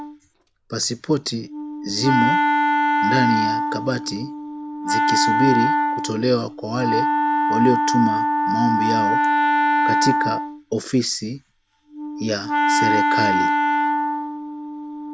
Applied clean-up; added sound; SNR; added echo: none; Wind instrument, woodwind instrument; -4 dB; none.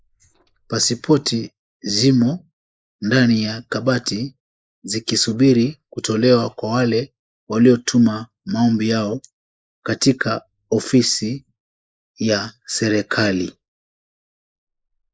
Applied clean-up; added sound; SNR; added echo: neural mask model Resemble Enhance denoiser.